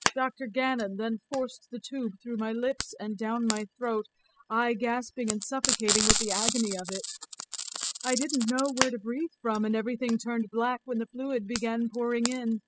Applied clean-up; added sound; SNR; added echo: classical method spectral subtraction.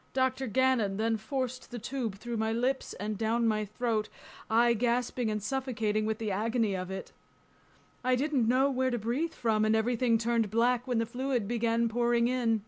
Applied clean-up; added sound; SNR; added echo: none; none; none; none.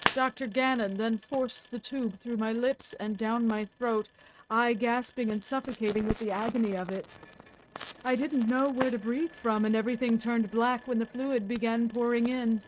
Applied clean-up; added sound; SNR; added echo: neural mask model RNNoise.